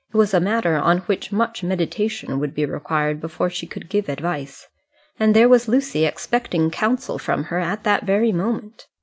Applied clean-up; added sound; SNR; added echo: none; none; none; none.